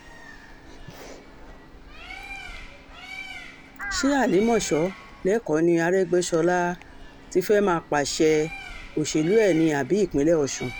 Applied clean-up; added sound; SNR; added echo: none; Bird + Crow; 15 dB; none.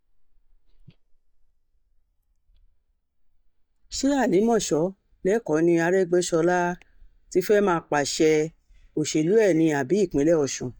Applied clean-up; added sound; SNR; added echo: neural mask model DeepFilterNet 3.